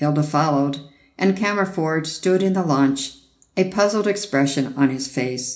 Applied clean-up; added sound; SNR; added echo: none; none; none; reverberation time 0.4 s.